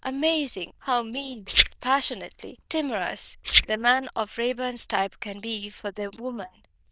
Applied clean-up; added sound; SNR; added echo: neural diffusion model UNIVERSE++.